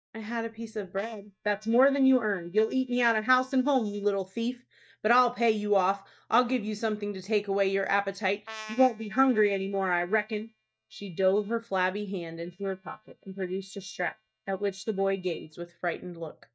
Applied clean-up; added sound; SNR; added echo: neural mask model DeepFilterNet 3.